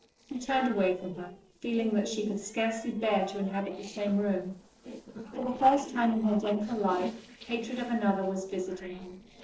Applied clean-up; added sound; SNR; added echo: neural separator model SepFormer DNS4.